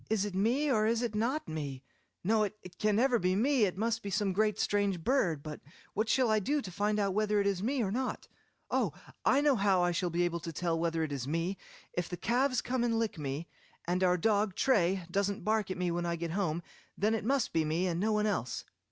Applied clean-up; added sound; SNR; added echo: none; none; none; none.